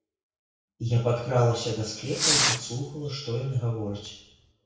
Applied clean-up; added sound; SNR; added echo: none; Fireworks; 1 dB; reverberation time 0.6 s.